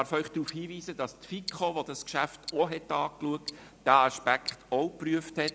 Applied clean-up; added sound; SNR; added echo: none; Tick-tock; 17 dB; none.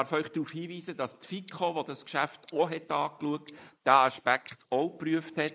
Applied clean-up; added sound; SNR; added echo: neural mask model Resemble Enhance denoiser.